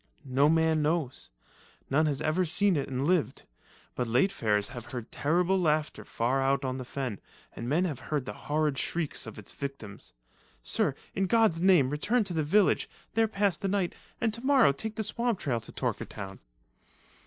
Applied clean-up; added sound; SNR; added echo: neural separator model SepFormer DNS4.